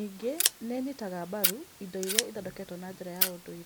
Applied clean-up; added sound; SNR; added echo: none; Scissors; -3 dB; none.